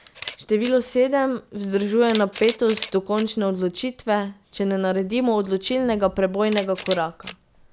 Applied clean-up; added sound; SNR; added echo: none; Camera; 12 dB; none.